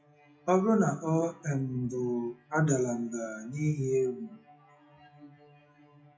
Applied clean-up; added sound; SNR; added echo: classical method WPE with log-MMSE.